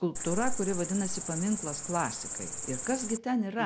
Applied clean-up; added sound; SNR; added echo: none; Cricket; 3 dB; none.